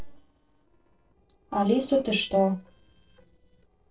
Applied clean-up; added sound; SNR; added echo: neural separator model SepFormer DNS4.